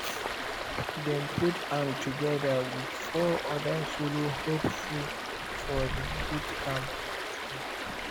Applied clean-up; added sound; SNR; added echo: none; Stream; 2 dB; none.